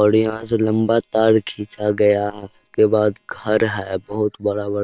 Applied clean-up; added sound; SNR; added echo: neural separator model SepFormer WHAM!.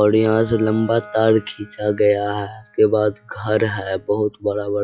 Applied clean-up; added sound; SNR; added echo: classical method log-MMSE.